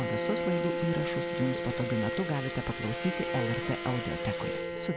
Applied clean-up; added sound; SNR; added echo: none; Bowed string instrument + Sink (filling or washing) / Liquid; 1 dB; none.